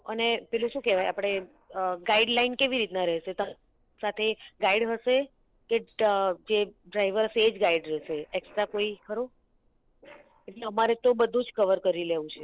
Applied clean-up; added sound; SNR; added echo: neural separator model SepFormer DNS4.